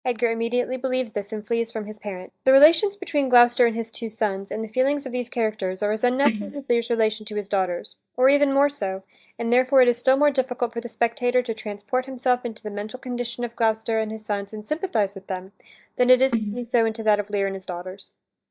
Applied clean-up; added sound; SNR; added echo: neural mask model DeepFilterNet 3.